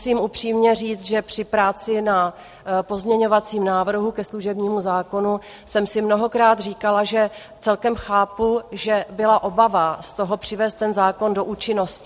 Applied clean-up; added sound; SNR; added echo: none; none; none; none.